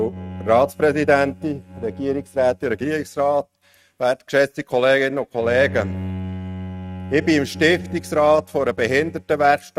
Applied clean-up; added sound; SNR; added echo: neural mask model RNNoise.